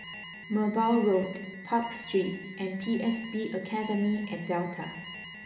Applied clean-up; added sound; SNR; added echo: none; Alarm; 14 dB; reverberation time 1.0 s.